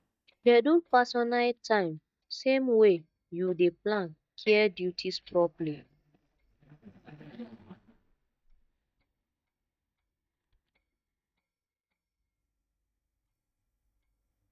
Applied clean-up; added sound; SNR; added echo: neural mask model DeepFilterNet 3.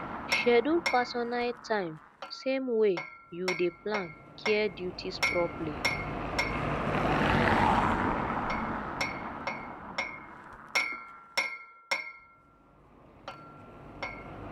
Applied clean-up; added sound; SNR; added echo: none; Car passing by / Engine + Hammer; -1 dB; none.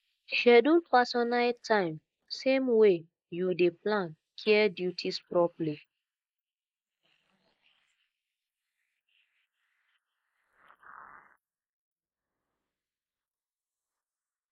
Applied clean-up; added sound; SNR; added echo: neural mask model Resemble Enhance denoiser.